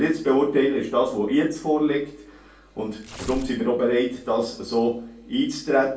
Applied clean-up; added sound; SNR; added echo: none; Tearing; 14 dB; reverberation time 0.3 s.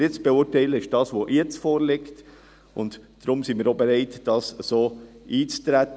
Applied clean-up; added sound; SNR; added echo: none; none; none; none.